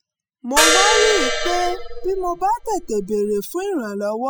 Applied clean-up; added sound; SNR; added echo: classical method spectral subtraction.